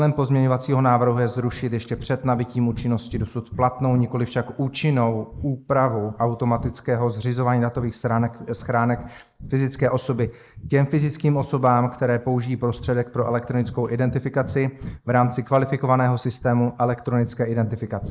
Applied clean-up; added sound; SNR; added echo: neural mask model Resemble Enhance denoiser.